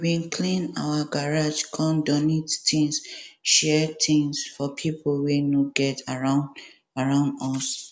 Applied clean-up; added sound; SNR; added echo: none; none; none; none.